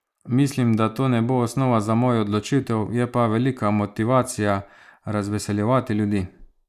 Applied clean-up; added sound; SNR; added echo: neural mask model Resemble Enhance denoiser.